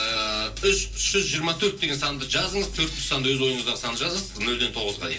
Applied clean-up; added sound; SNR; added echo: none; none; none; reverberation time 0.3 s.